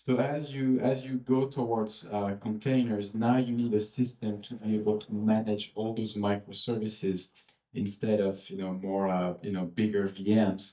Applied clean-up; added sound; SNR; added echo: neural mask model DeepFilterNet 3.